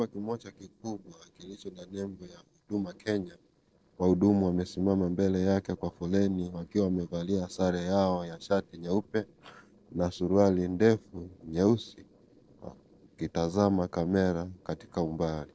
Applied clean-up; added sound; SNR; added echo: neural separator model SepFormer DNS4.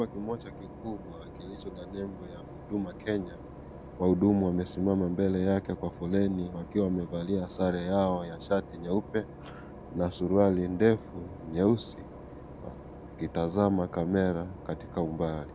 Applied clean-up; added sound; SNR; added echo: none; Engine / Boat, Water vehicle; 15 dB; none.